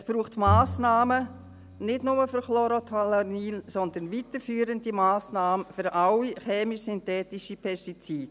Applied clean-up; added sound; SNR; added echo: none; Bowed string instrument; 7 dB; none.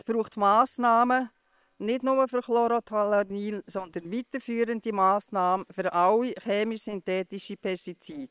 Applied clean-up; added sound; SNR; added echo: neural separator model SepFormer WHAM!.